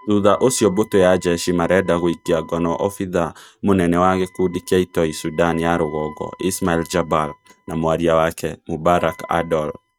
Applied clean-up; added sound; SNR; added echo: neural mask model RNNoise.